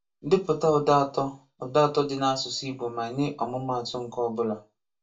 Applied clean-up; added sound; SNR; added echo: none; none; none; reverberation time 0.2 s.